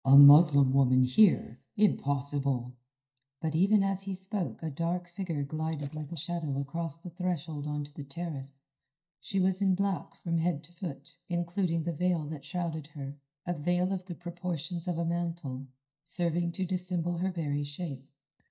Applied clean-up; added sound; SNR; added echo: neural mask model DeepFilterNet 3.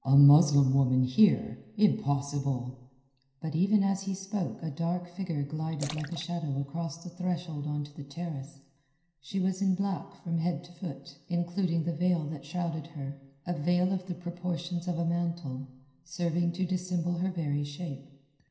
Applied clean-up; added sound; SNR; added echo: none; Splash, splatter; 18 dB; reverberation time 0.9 s.